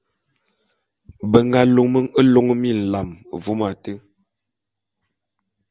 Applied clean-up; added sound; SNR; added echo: none; none; none; none.